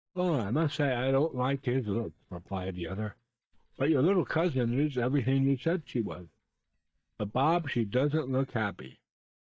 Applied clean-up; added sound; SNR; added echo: neural mask model DeepFilterNet 3.